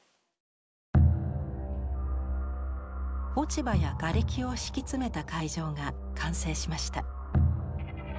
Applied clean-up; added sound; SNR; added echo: none; none; none; none.